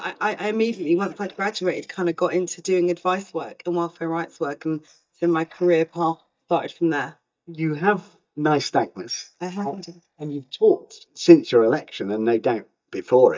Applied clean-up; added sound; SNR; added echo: neural mask model DeepFilterNet 3.